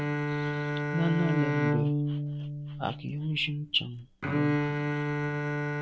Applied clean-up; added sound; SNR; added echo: none; Bowed string instrument; -4 dB; none.